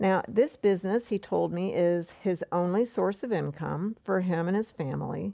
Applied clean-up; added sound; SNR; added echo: none; none; none; none.